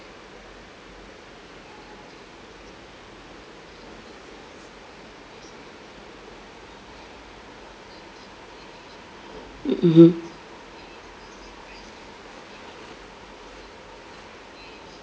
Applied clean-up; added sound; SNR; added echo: none; none; none; none.